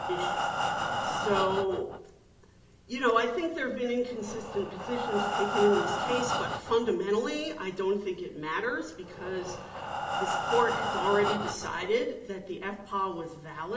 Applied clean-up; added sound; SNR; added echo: none; Breathing; 4 dB; reverberation time 0.6 s.